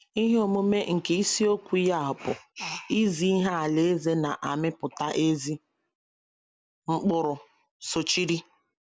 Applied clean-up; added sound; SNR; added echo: none; none; none; none.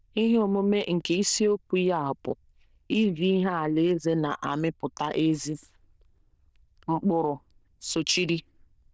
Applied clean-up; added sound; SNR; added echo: neural diffusion model UNIVERSE++.